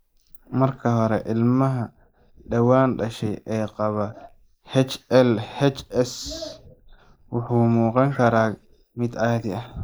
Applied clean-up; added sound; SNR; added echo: neural mask model Resemble Enhance denoiser.